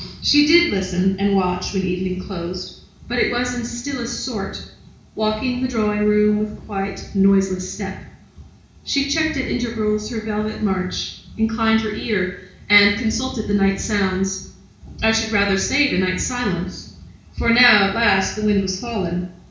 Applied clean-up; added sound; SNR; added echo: none; none; none; reverberation time 0.6 s.